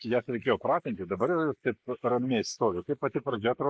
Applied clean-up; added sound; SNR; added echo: neural mask model Resemble Enhance denoiser.